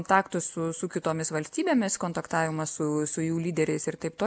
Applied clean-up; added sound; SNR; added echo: none; none; none; none.